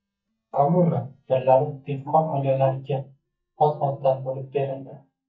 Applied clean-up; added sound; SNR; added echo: neural mask model DeepFilterNet 3.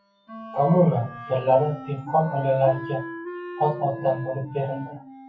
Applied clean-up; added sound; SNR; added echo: classical method WPE with log-MMSE.